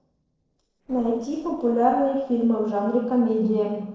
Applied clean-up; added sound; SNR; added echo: neural separator model SepFormer DNS4.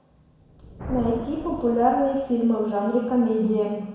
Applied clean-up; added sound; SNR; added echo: none; Thunder; 16 dB; reverberation time 1.1 s.